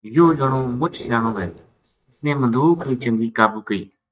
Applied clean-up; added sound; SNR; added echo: neural mask model DeepFilterNet 3.